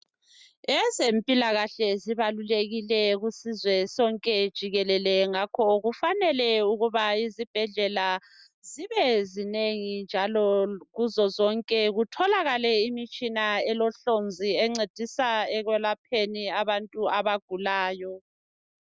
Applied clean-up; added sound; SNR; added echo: none; none; none; none.